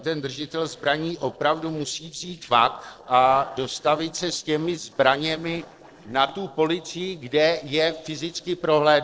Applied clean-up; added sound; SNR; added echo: neural separator model SepFormer DNS4.